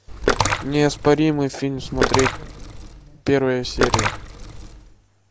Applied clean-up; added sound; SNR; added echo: none; Splash, splatter; 2 dB; none.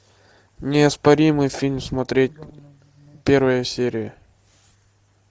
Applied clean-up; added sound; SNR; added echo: none; none; none; none.